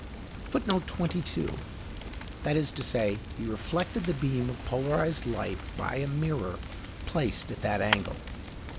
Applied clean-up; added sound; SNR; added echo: none; Fire; 7 dB; none.